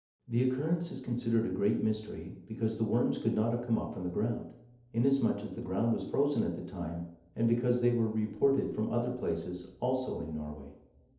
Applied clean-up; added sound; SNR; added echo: none; none; none; reverberation time 2.2 s.